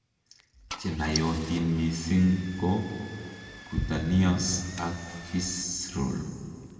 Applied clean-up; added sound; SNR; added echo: none; Engine starting / Car; 16 dB; reverberation time 2.1 s.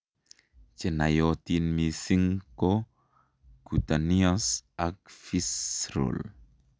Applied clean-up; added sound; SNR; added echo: none; none; none; none.